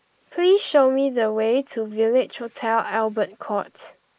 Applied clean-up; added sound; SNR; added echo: neural mask model Resemble Enhance denoiser.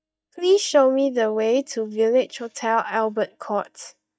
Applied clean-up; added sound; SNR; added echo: neural mask model DeepFilterNet 3.